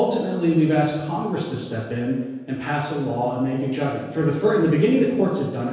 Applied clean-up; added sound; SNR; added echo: none; none; none; reverberation time 1.2 s.